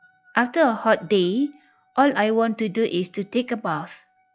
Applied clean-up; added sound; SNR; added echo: classical method log-MMSE.